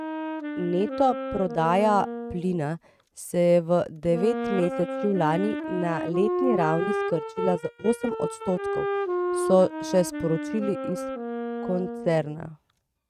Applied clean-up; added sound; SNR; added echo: neural mask model RNNoise.